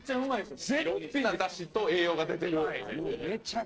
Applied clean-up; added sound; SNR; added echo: neural separator model SepFormer DNS4.